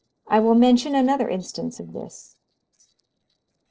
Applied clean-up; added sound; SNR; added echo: neural separator model SepFormer DNS4.